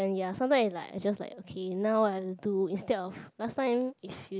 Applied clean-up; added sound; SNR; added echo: none; none; none; none.